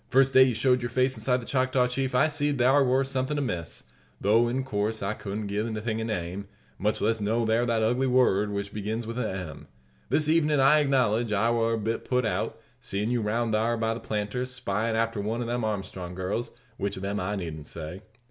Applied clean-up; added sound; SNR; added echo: none; none; none; none.